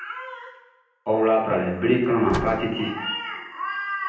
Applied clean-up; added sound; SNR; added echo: none; Slam; 13 dB; reverberation time 0.9 s.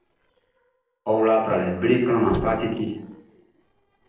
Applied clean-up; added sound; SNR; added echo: neural separator model SepFormer DNS4.